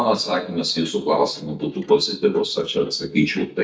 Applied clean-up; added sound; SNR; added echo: neural mask model DeepFilterNet 3.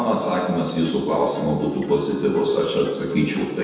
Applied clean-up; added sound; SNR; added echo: none; Acoustic guitar; 17 dB; reverberation time 1.1 s.